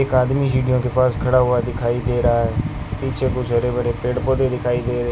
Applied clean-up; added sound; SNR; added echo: none; none; none; none.